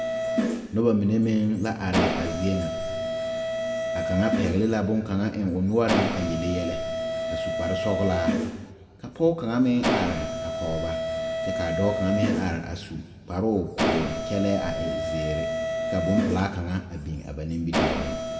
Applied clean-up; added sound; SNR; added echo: none; Mechanisms; 2 dB; reverberation time 1.7 s.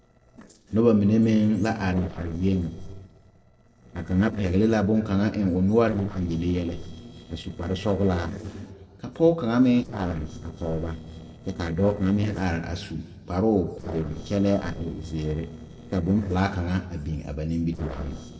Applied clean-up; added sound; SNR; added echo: neural separator model SepFormer DNS4.